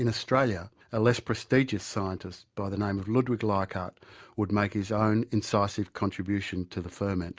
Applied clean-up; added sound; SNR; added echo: none; none; none; none.